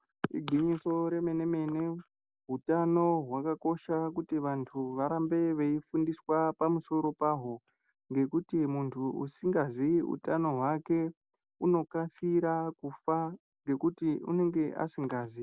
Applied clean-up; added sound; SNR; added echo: none; none; none; none.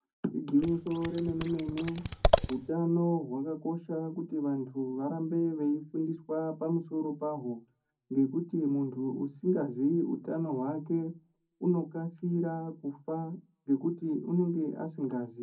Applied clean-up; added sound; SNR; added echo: none; Scissors; 0 dB; reverberation time 0.4 s.